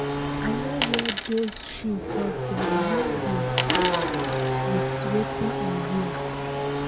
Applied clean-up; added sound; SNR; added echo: none; Race car, auto racing / Accelerating, revving, vroom + Coin (dropping); -5 dB; none.